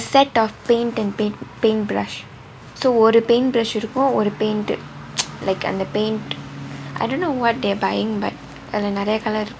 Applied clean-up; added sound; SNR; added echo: none; none; none; none.